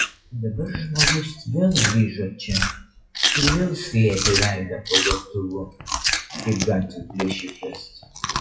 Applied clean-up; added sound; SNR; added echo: classical method WPE with log-MMSE.